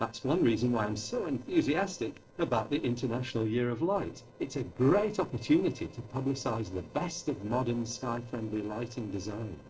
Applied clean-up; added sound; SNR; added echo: neural separator model SepFormer DNS4.